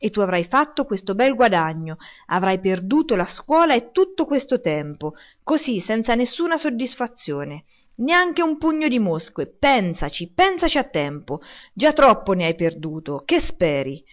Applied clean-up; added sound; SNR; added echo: none; none; none; none.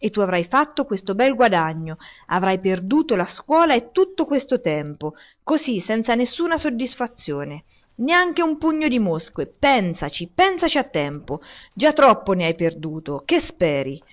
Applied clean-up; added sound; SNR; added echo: neural separator model SepFormer DNS4.